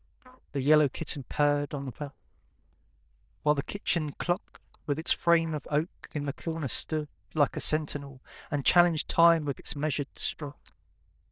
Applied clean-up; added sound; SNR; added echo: neural diffusion model UNIVERSE++.